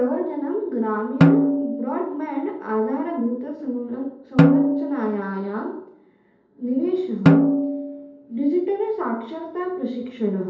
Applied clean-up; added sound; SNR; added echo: none; Snare drum; -3 dB; reverberation time 2.2 s.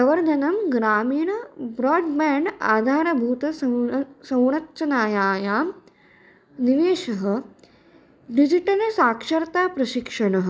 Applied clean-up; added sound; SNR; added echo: none; none; none; none.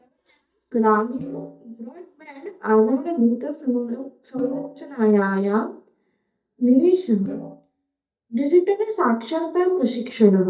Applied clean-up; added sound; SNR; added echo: neural mask model DeepFilterNet 3.